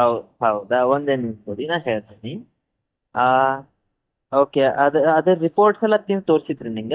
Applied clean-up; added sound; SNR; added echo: neural mask model DeepFilterNet 3.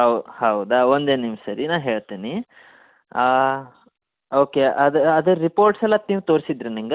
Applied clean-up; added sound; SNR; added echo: none; none; none; none.